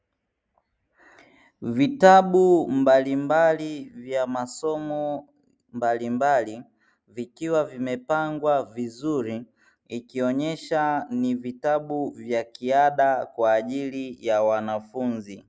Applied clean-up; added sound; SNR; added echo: none; none; none; none.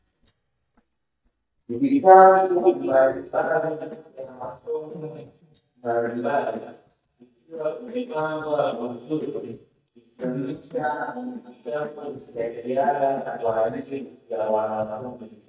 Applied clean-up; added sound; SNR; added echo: neural mask model DeepFilterNet 3.